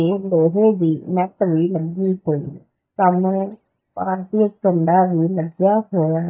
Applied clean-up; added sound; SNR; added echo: neural mask model DeepFilterNet 3.